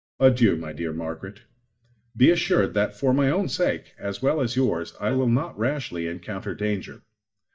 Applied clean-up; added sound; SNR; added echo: neural mask model DeepFilterNet 3.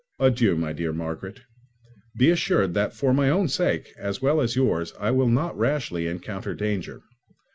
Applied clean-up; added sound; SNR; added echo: none; none; none; none.